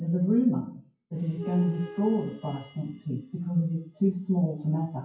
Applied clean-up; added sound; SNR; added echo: classical method WPE with log-MMSE.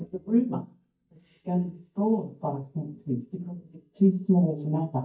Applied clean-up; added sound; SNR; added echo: neural mask model DeepFilterNet 3.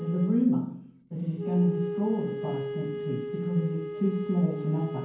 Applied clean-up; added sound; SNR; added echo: none; Wind instrument, woodwind instrument; 7 dB; reverberation time 0.9 s.